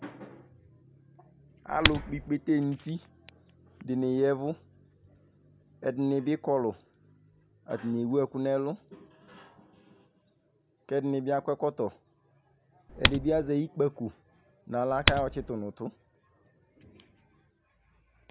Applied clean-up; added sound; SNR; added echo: none; Typing; -4 dB; none.